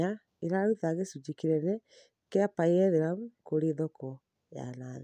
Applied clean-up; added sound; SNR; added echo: none; none; none; none.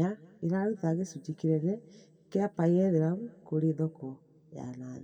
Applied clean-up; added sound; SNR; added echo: none; none; none; reverberation time 1.4 s.